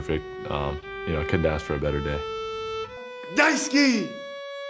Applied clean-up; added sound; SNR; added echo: none; Bowed string instrument; 8 dB; none.